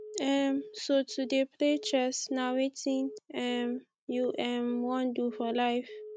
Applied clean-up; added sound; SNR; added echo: neural mask model RNNoise.